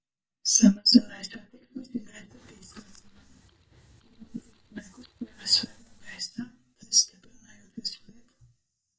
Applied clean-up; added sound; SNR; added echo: neural mask model DeepFilterNet 3.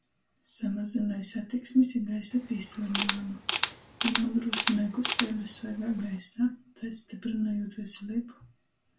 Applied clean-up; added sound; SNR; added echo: none; Camera; -2 dB; reverberation time 0.2 s.